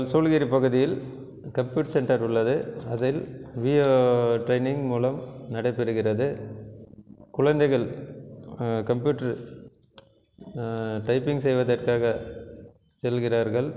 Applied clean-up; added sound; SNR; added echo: none; none; none; none.